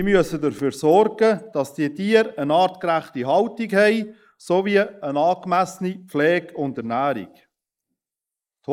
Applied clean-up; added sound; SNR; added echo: neural mask model Resemble Enhance denoiser.